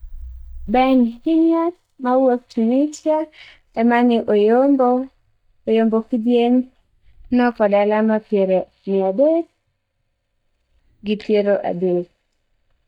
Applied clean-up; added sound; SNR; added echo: neural mask model DeepFilterNet 3.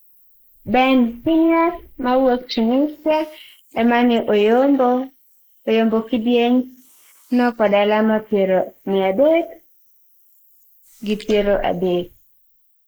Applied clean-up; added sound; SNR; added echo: neural mask model Resemble Enhance denoiser.